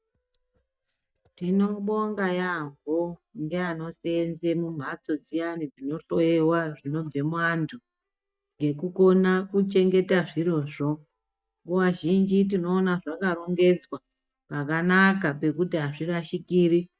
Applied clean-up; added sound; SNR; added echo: neural mask model DeepFilterNet 3.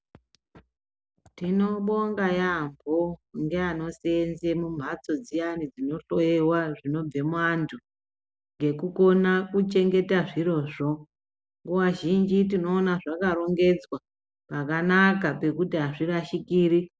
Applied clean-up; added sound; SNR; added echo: none; none; none; none.